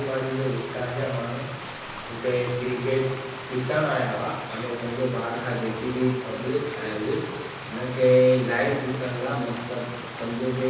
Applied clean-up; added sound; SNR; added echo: none; Stream; 10 dB; reverberation time 1.1 s.